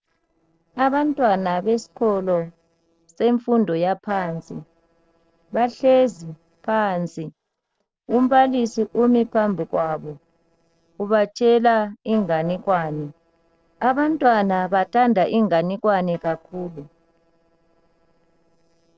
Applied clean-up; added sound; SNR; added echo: neural separator model SepFormer DNS4.